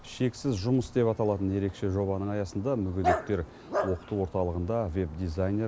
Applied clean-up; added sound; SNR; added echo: none; Dog; 8 dB; none.